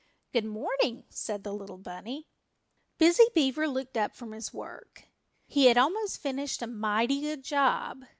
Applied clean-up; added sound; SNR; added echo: none; none; none; none.